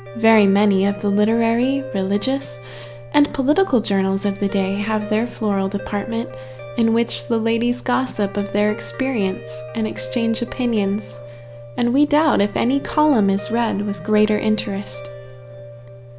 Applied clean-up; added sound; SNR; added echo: none; Guitar; 16 dB; none.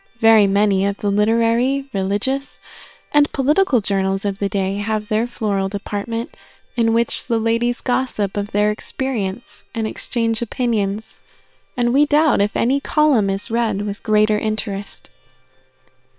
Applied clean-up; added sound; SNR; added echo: neural separator model SepFormer WHAM!.